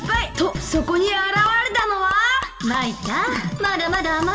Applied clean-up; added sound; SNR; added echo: none; Gurgling / Liquid; 16 dB; reverberation time 1.6 s.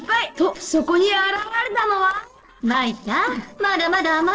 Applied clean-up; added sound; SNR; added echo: neural separator model SepFormer DNS4.